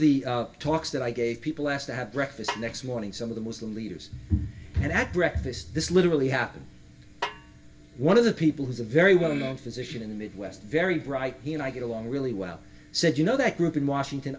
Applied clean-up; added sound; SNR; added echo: none; Snare drum; 12 dB; reverberation time 0.1 s.